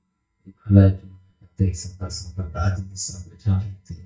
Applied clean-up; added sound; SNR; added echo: neural mask model DeepFilterNet 3.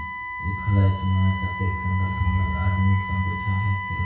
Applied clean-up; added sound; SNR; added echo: none; Wind instrument, woodwind instrument; 8 dB; reverberation time 0.6 s.